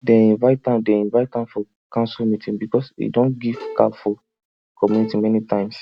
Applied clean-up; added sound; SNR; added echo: none; Bowed string instrument; 17 dB; none.